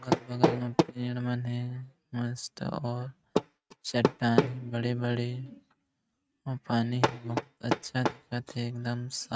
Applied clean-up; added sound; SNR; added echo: neural mask model RNNoise.